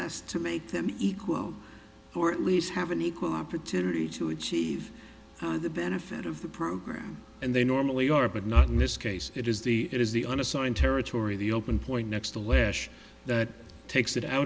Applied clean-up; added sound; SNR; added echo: none; none; none; none.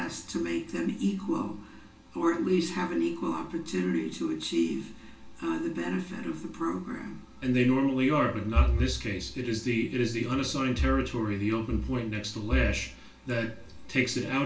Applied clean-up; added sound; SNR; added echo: none; none; none; reverberation time 0.3 s.